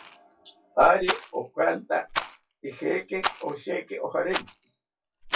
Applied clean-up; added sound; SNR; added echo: classical method WPE with log-MMSE.